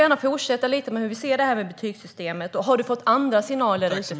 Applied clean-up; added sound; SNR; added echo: none; none; none; none.